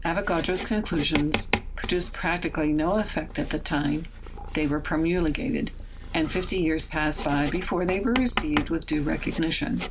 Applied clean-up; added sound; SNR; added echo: none; Purr + Writing; 6 dB; none.